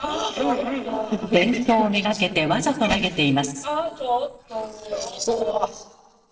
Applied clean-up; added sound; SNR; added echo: neural separator model SepFormer DNS4.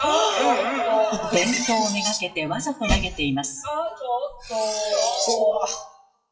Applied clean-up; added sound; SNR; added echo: classical method WPE with log-MMSE.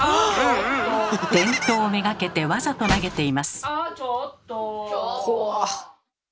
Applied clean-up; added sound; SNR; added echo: none; none; none; none.